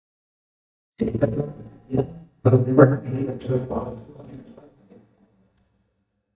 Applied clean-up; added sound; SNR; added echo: neural mask model DeepFilterNet 3.